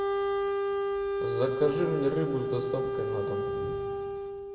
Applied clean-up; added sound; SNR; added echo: none; Wind instrument, woodwind instrument; -2 dB; reverberation time 2.1 s.